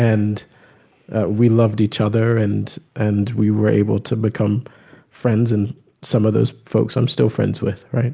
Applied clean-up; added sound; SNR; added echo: none; none; none; none.